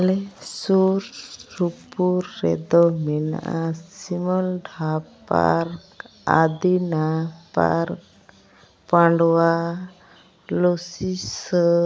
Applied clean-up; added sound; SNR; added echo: none; none; none; none.